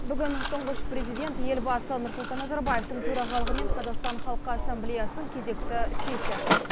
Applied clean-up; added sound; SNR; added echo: none; Sliding door + Mechanisms; -4 dB; none.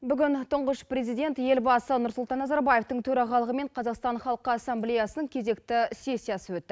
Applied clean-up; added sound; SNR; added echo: none; none; none; none.